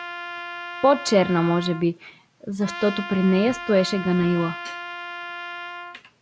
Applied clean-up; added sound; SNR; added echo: none; Trumpet; 11 dB; none.